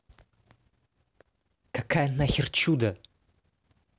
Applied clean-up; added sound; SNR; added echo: none; none; none; none.